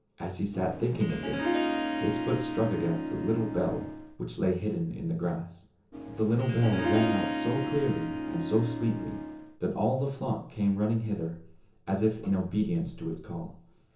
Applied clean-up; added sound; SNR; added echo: none; Harp; 3 dB; reverberation time 0.6 s.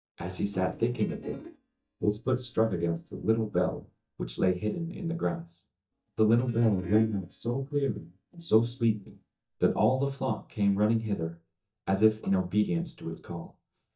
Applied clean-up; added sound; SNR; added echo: neural mask model DeepFilterNet 3.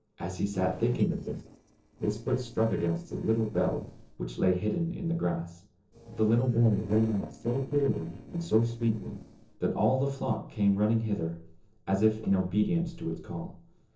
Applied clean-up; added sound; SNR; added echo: neural separator model SepFormer DNS4.